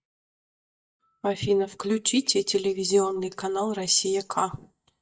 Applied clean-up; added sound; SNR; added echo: neural mask model DeepFilterNet 3.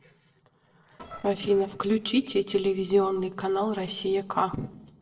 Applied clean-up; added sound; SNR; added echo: neural separator model SepFormer DNS4.